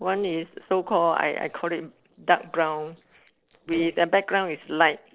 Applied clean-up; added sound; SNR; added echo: neural separator model SepFormer DNS4.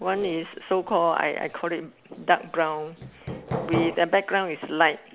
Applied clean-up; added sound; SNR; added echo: none; Hammer; 4 dB; none.